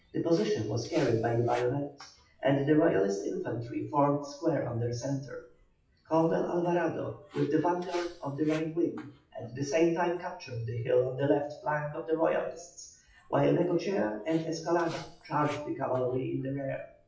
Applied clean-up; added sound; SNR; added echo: classical method WPE with log-MMSE.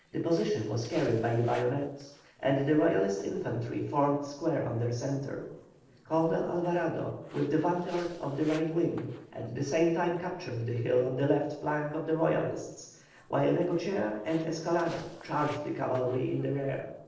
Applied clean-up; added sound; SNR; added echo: neural separator model SepFormer DNS4.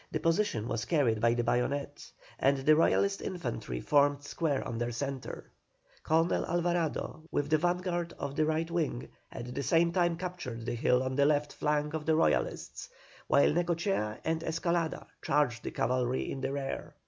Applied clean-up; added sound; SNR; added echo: none; none; none; none.